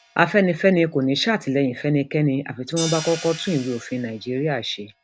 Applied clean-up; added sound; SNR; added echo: none; Hi-hat; 17 dB; none.